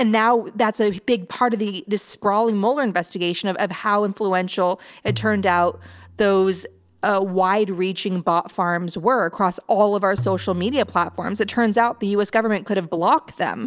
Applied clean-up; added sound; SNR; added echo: none; Tabla; 15 dB; none.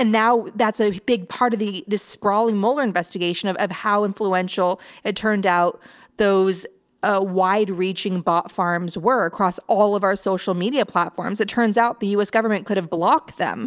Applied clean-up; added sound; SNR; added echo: none; none; none; none.